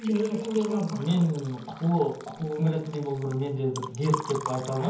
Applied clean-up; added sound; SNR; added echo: none; Liquid; 13 dB; reverberation time 0.7 s.